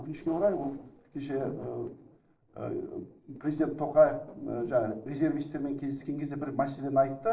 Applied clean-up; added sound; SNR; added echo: neural separator model SepFormer DNS4.